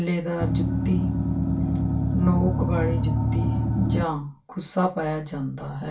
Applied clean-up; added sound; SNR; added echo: none; Engine; -4 dB; reverberation time 0.2 s.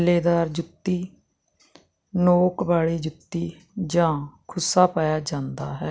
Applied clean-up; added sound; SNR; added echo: none; none; none; none.